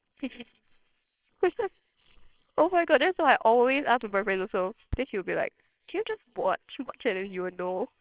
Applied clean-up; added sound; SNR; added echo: neural separator model SepFormer WHAMR!.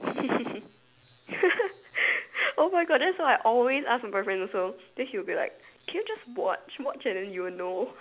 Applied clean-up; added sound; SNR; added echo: none; none; none; none.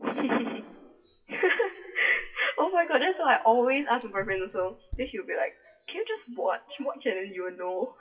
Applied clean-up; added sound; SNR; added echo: classical method WPE with log-MMSE.